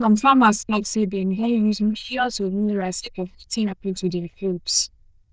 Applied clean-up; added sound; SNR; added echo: neural diffusion model UNIVERSE++.